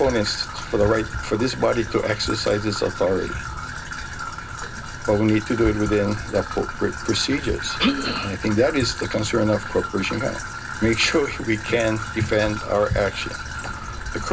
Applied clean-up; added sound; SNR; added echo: none; Trickle, dribble / Traffic noise, roadway noise; 8 dB; reverberation time 0.2 s.